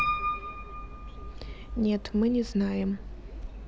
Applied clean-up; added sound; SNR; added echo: none; Piano; 6 dB; none.